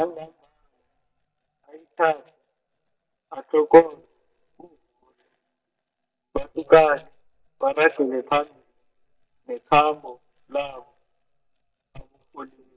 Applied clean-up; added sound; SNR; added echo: neural mask model DeepFilterNet 3.